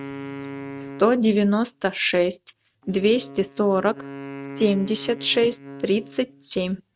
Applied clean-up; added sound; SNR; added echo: neural mask model RNNoise.